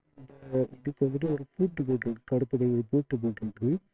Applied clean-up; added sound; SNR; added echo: neural separator model SepFormer WHAMR!.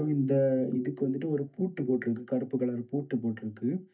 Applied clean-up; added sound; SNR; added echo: neural mask model DeepFilterNet 3.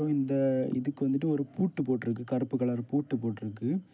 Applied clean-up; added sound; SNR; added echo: none; none; none; none.